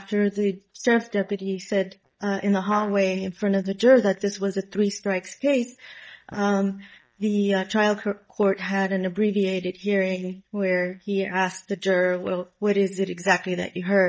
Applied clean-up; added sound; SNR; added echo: neural mask model DeepFilterNet 3.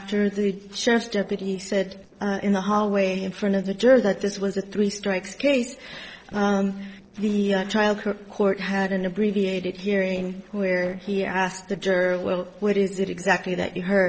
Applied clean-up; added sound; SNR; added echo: neural separator model SepFormer DNS4.